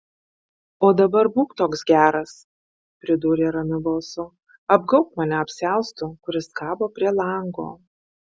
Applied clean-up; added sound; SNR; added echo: none; none; none; none.